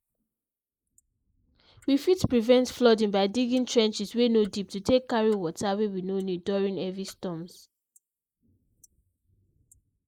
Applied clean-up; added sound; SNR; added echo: neural mask model Resemble Enhance denoiser.